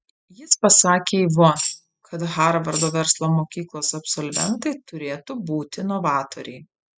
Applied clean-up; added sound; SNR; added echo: classical method spectral subtraction.